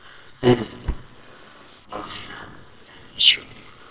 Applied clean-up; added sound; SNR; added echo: neural separator model SepFormer WHAMR!.